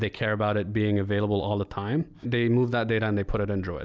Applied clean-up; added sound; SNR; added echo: none; none; none; none.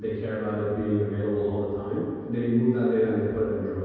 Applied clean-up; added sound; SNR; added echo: none; none; none; reverberation time 2.2 s.